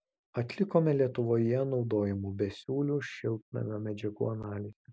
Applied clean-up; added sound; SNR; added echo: none; none; none; none.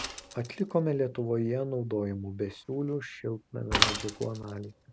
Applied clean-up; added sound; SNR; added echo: none; Mechanisms / Bicycle; 4 dB; none.